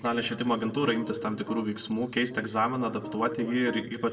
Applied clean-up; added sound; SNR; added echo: none; Piano; 12 dB; reverberation time 1.3 s.